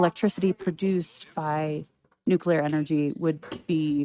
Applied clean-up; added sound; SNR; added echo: neural mask model RNNoise.